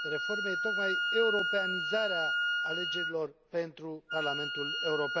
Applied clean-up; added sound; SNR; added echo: none; Wind instrument, woodwind instrument; -2 dB; none.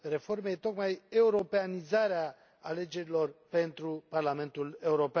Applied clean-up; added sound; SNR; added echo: none; none; none; none.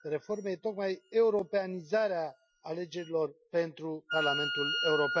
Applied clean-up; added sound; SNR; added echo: classical method Wiener filter.